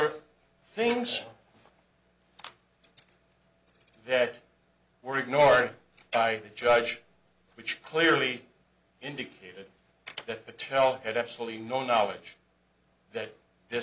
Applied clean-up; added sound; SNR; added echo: none; none; none; none.